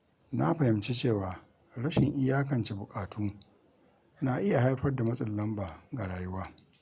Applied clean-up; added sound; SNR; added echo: none; none; none; none.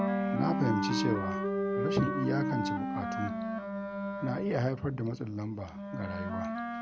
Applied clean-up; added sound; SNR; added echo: none; Electric guitar + Wind instrument, woodwind instrument; -1 dB; none.